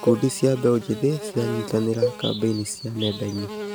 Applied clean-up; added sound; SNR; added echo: none; Cowbell + Buzz / Bird; 7 dB; none.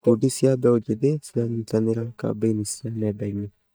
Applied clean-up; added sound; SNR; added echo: neural mask model DeepFilterNet 3.